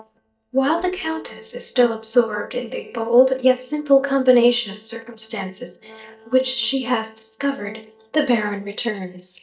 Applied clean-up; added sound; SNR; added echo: neural mask model DeepFilterNet 3.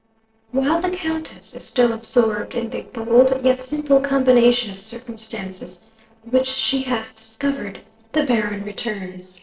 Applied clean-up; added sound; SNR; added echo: neural separator model SepFormer DNS4.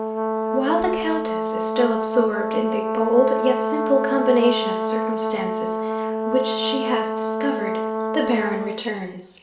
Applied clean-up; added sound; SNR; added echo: none; Brass instrument; 1 dB; reverberation time 0.6 s.